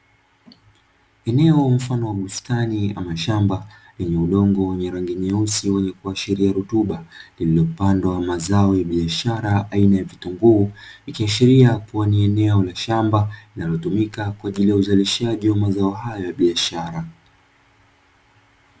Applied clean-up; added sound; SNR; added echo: none; none; none; none.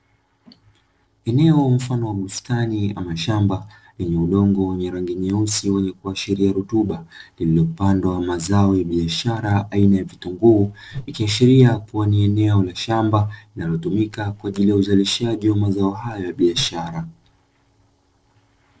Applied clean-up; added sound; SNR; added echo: neural separator model SepFormer DNS4.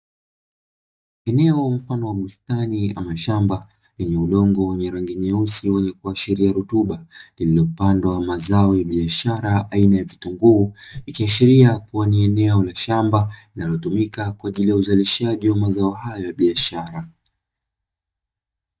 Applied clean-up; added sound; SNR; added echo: neural mask model DeepFilterNet 3.